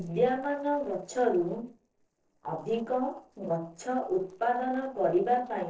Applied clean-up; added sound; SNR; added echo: neural separator model SepFormer DNS4.